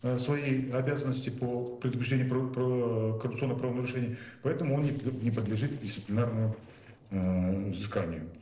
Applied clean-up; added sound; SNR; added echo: neural separator model SepFormer DNS4.